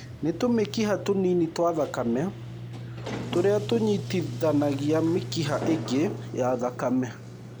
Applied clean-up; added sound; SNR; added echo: none; Sliding door; 9 dB; none.